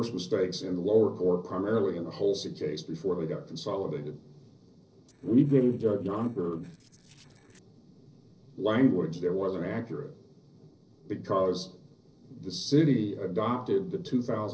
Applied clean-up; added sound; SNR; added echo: neural separator model SepFormer DNS4.